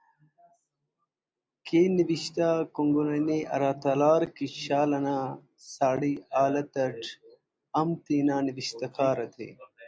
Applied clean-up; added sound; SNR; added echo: none; none; none; none.